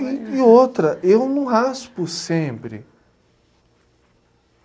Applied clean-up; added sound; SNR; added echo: none; none; none; none.